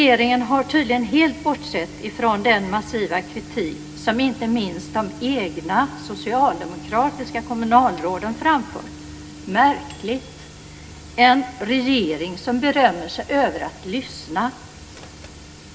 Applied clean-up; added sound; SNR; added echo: none; Microwave oven; 19 dB; reverberation time 0.3 s.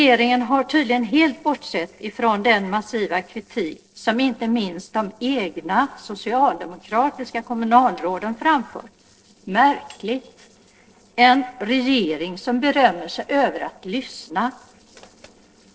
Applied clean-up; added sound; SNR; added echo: neural separator model SepFormer DNS4.